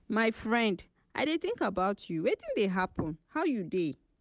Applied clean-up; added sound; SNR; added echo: none; none; none; none.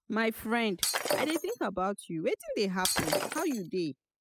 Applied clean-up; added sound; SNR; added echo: classical method spectral subtraction.